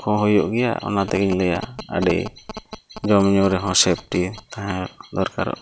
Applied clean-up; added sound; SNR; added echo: none; Telephone; 16 dB; none.